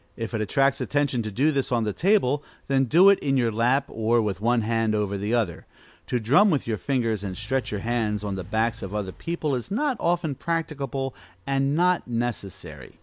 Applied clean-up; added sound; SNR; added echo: none; Engine / Car; 20 dB; none.